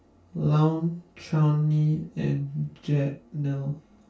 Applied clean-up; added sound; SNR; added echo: none; none; none; reverberation time 0.2 s.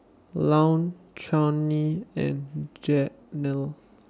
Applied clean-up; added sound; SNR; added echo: none; none; none; none.